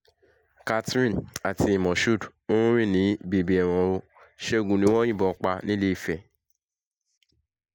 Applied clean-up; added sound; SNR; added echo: neural mask model Resemble Enhance denoiser.